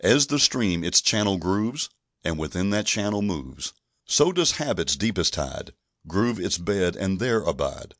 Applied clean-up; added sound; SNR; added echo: none; none; none; none.